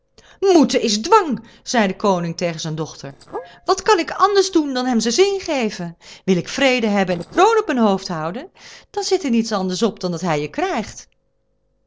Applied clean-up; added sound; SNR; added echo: neural separator model SepFormer DNS4.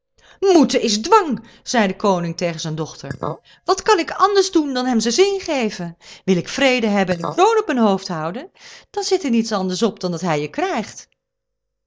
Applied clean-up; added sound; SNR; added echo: neural mask model DeepFilterNet 3.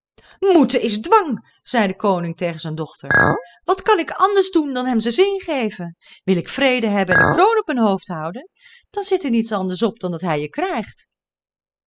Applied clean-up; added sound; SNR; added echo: classical method spectral subtraction.